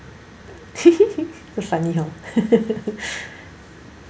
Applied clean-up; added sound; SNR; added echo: none; none; none; none.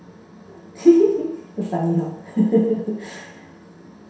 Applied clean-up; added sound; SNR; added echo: none; none; none; reverberation time 0.7 s.